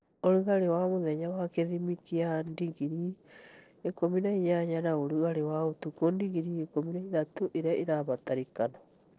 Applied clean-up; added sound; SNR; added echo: neural separator model SepFormer DNS4.